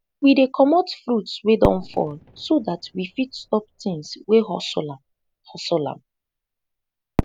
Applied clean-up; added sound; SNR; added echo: none; Fireworks; 12 dB; none.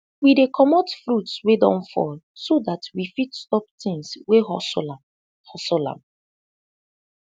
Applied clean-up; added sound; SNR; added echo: none; none; none; none.